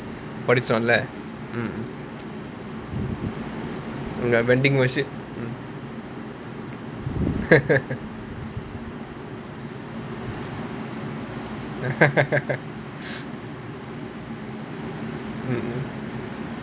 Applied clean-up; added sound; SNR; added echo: none; none; none; none.